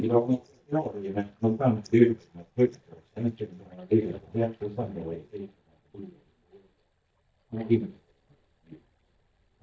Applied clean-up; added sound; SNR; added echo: neural mask model DeepFilterNet 3.